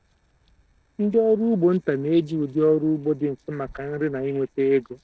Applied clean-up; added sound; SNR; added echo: neural separator model SepFormer DNS4.